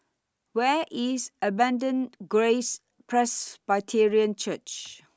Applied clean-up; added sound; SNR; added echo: none; none; none; none.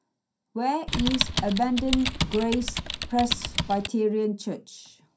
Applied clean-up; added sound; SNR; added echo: none; Typing; 2 dB; reverberation time 0.3 s.